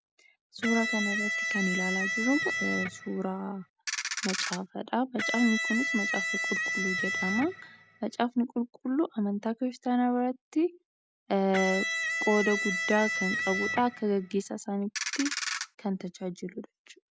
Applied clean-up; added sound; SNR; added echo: none; Electric guitar + Ratchet, pawl; 1 dB; none.